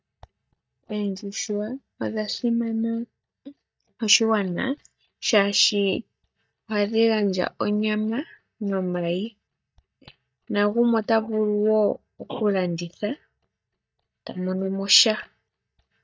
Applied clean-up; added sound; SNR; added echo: neural mask model DeepFilterNet 3.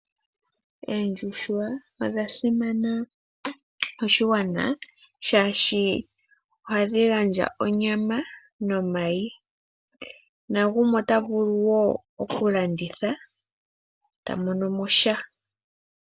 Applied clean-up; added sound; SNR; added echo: none; none; none; none.